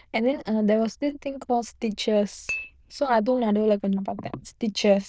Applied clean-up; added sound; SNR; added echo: neural diffusion model UNIVERSE++.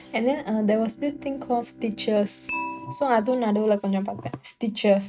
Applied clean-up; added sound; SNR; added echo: neural mask model RNNoise.